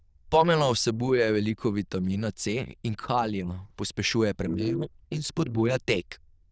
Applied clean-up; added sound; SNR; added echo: neural diffusion model UNIVERSE++.